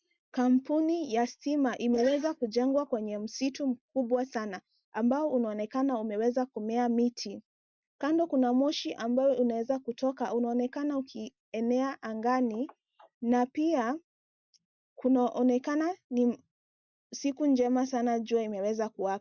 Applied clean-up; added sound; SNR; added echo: neural mask model Resemble Enhance denoiser.